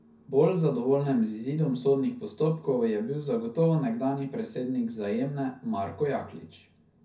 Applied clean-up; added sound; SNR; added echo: none; none; none; reverberation time 0.3 s.